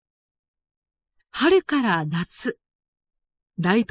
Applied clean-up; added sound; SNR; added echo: neural mask model Resemble Enhance denoiser.